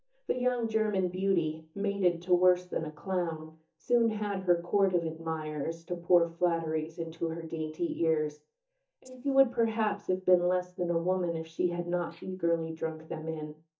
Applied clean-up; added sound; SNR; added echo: neural mask model DeepFilterNet 3.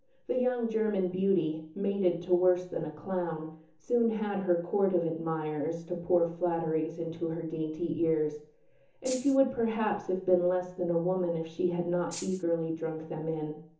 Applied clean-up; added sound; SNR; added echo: none; Rattle (instrument); 12 dB; reverberation time 0.7 s.